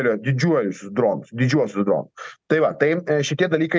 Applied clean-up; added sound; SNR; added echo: none; none; none; none.